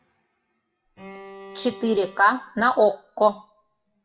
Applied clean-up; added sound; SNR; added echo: classical method WPE with log-MMSE.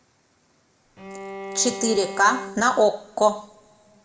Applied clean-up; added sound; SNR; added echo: none; Bowed string instrument; 12 dB; reverberation time 0.8 s.